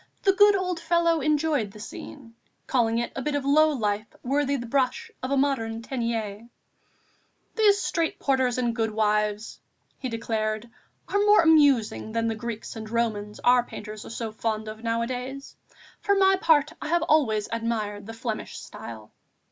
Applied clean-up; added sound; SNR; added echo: none; none; none; none.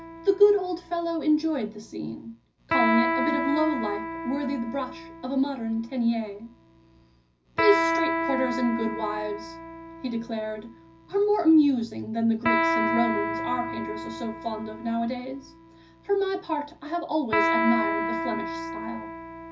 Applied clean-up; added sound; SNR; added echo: none; Electric guitar; 3 dB; reverberation time 0.4 s.